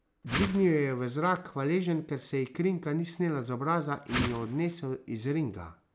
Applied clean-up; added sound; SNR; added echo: none; Whoosh, swoosh, swish; 4 dB; none.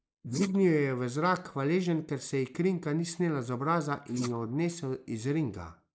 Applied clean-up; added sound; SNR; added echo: neural mask model Resemble Enhance denoiser.